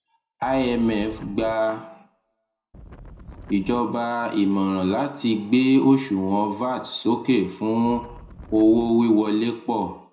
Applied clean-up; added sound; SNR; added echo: none; Wind; 19 dB; reverberation time 0.4 s.